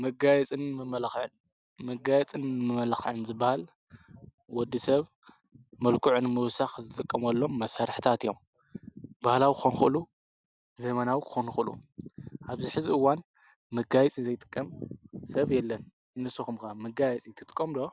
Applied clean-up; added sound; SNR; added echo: none; none; none; none.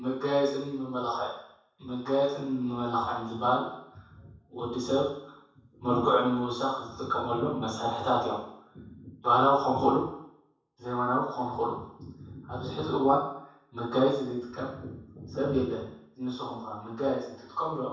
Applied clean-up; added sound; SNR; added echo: none; none; none; reverberation time 0.7 s.